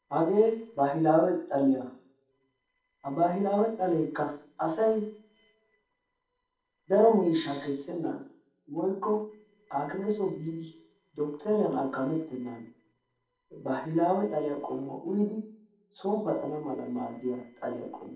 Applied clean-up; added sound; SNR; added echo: neural separator model SepFormer DNS4.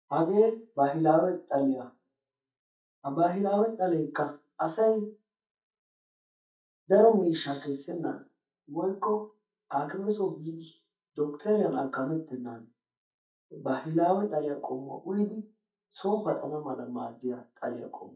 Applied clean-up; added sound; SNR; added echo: neural mask model DeepFilterNet 3.